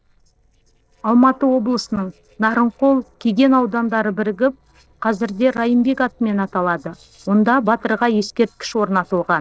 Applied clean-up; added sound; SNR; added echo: neural separator model SepFormer DNS4.